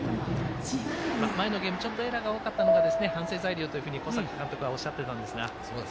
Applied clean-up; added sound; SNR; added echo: none; Piano; -2 dB; none.